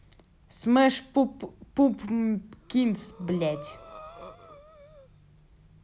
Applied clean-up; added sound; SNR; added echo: none; Breathing; 20 dB; none.